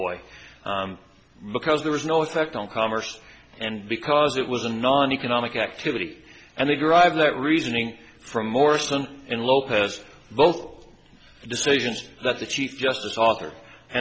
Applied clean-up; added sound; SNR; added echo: none; none; none; none.